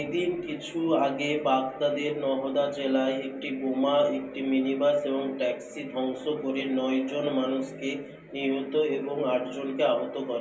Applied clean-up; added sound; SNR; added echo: none; none; none; reverberation time 0.3 s.